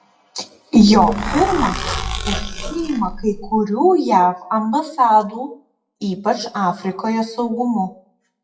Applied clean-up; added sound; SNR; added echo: classical method WPE with log-MMSE.